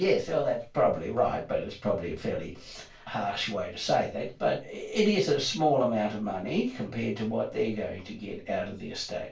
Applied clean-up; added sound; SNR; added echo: none; none; none; reverberation time 0.2 s.